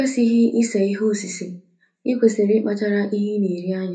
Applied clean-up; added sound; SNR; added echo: none; none; none; reverberation time 0.3 s.